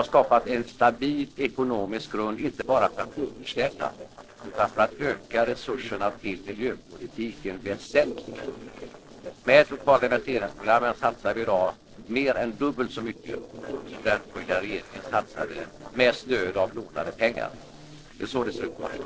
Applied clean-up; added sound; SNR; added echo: neural separator model SepFormer DNS4.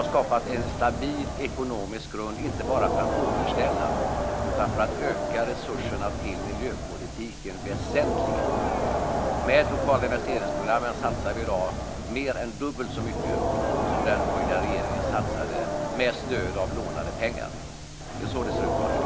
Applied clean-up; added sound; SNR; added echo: none; Crowd; -1 dB; none.